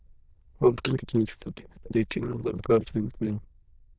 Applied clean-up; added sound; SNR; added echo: neural diffusion model UNIVERSE++.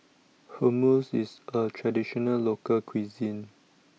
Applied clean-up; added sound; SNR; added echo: none; none; none; none.